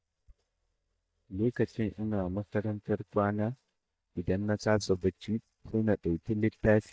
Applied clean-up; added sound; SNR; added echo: neural mask model DeepFilterNet 3.